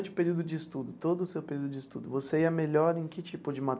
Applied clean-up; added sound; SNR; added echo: none; none; none; none.